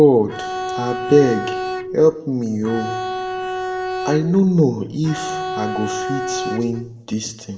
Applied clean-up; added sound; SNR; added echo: none; Bowed string instrument; 6 dB; reverberation time 0.6 s.